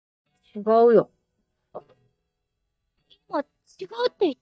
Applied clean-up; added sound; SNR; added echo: neural mask model DeepFilterNet 3.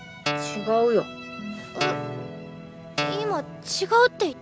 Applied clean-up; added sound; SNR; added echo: none; Guitar; 6 dB; none.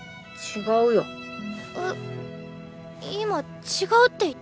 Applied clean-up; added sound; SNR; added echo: none; none; none; none.